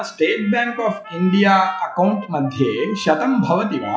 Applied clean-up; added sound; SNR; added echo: classical method log-MMSE.